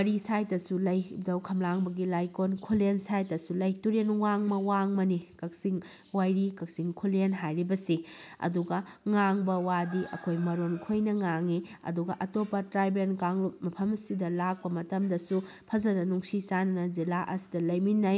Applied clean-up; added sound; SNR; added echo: none; none; none; none.